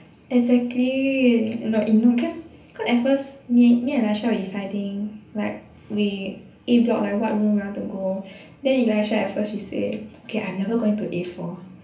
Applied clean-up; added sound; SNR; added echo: none; none; none; reverberation time 0.3 s.